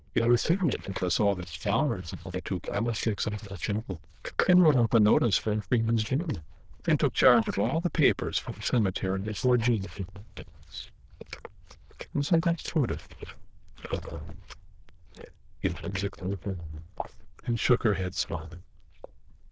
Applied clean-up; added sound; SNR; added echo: neural diffusion model UNIVERSE++.